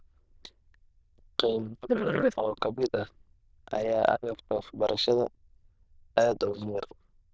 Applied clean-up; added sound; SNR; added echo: neural diffusion model UNIVERSE++.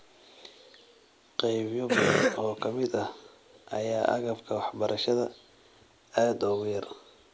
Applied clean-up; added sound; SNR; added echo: none; Cough; -3 dB; none.